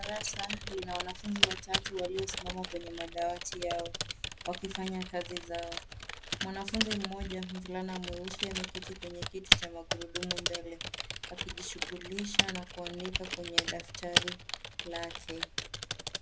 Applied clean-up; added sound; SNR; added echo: none; Typing; -4 dB; none.